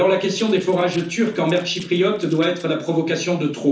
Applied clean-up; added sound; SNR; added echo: neural separator model SepFormer DNS4.